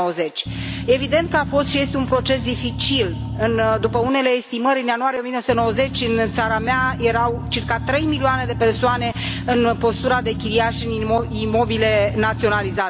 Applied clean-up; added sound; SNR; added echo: none; Engine; 7 dB; none.